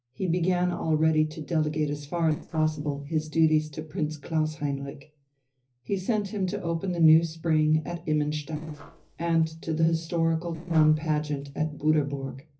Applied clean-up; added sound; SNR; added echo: neural separator model SepFormer DNS4.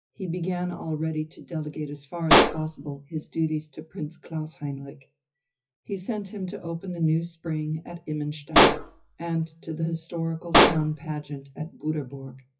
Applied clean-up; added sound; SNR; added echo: classical method WPE with log-MMSE.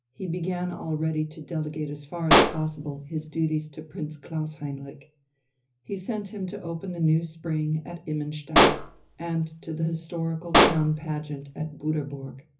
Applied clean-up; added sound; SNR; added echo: none; Explosion; -4 dB; reverberation time 0.4 s.